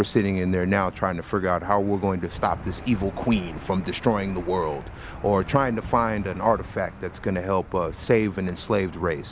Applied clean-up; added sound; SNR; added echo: none; Engine / Aircraft; 14 dB; none.